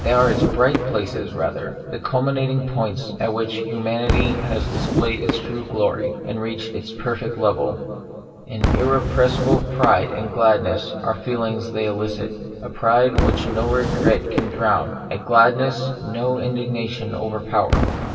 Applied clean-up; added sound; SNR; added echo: none; Whoosh, swoosh, swish / Fireworks; 5 dB; reverberation time 2.5 s.